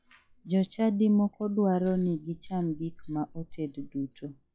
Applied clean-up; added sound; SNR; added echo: classical method log-MMSE.